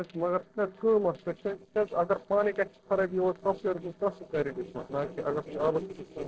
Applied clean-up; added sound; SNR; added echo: neural separator model SepFormer DNS4.